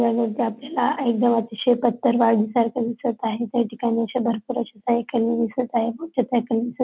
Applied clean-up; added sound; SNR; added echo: none; none; none; none.